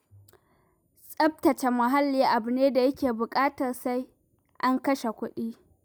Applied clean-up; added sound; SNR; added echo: none; none; none; none.